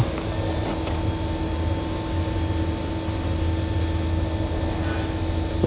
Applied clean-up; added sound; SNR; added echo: none; Wind instrument, woodwind instrument; 18 dB; none.